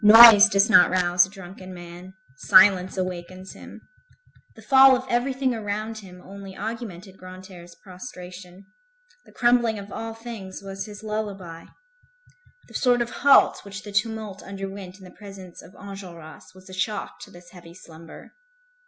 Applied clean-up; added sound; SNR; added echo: none; none; none; none.